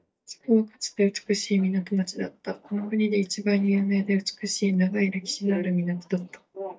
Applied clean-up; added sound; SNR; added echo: neural mask model DeepFilterNet 3.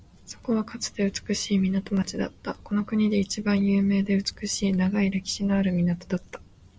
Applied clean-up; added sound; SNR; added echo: none; none; none; none.